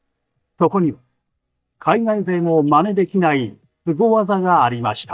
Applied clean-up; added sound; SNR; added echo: neural mask model DeepFilterNet 3.